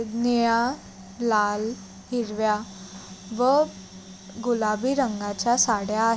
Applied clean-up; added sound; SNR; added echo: none; none; none; none.